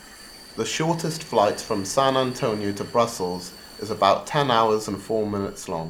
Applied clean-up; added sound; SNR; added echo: none; Vehicle; 19 dB; none.